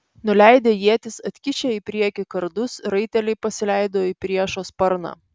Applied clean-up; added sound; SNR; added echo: none; none; none; none.